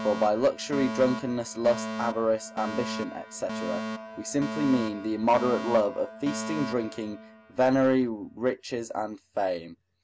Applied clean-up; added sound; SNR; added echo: none; Alarm; 9 dB; none.